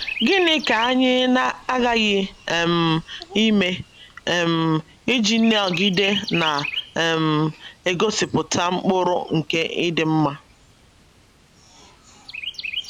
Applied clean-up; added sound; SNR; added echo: none; Chirp, tweet; 13 dB; none.